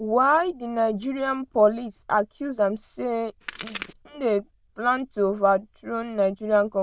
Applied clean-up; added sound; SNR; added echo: neural diffusion model UNIVERSE++.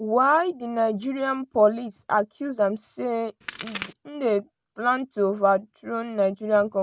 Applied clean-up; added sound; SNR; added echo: none; Crack; 11 dB; none.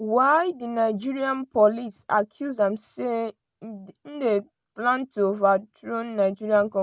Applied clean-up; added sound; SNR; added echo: none; none; none; none.